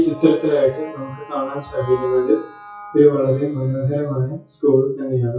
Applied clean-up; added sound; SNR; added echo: classical method WPE with log-MMSE.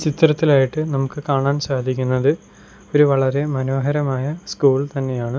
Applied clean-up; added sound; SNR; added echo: none; none; none; none.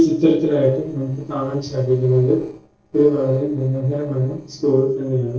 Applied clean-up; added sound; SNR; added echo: neural separator model SepFormer DNS4.